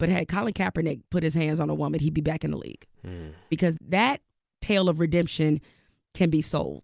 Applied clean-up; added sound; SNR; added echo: none; none; none; none.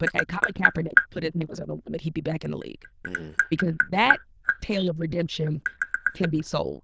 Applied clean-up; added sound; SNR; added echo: neural diffusion model UNIVERSE++.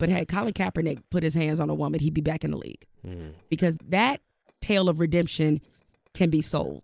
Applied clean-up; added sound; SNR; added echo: neural separator model SepFormer DNS4.